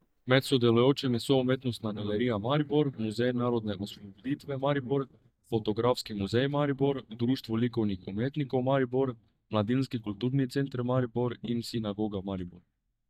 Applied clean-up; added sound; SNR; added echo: neural mask model DeepFilterNet 3.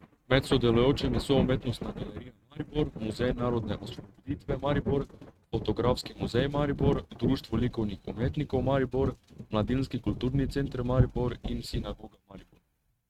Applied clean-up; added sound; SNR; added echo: neural mask model RNNoise.